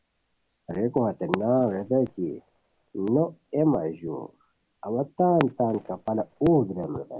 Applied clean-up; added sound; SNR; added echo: none; Fireworks; 16 dB; none.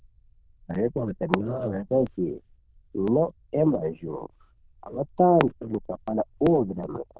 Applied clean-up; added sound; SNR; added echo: neural diffusion model UNIVERSE++.